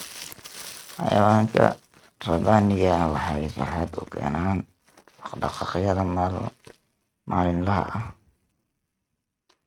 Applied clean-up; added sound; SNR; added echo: neural mask model RNNoise.